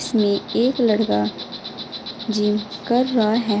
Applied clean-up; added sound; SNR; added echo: none; Insect; 12 dB; none.